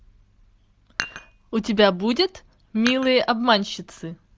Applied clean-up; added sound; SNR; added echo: none; Dishes, pots, and pans; 12 dB; none.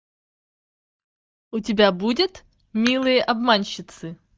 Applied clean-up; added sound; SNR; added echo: neural mask model DeepFilterNet 3.